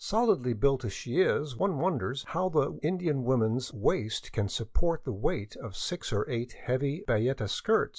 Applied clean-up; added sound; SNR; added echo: none; none; none; none.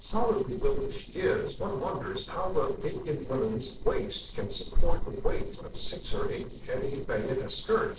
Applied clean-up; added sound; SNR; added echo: neural separator model SepFormer DNS4.